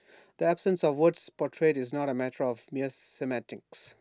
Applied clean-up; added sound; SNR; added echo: none; none; none; none.